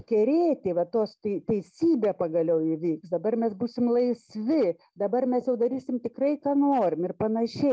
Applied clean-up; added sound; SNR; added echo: none; none; none; none.